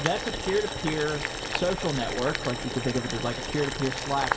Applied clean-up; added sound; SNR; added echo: none; Boiling; 3 dB; reverberation time 0.7 s.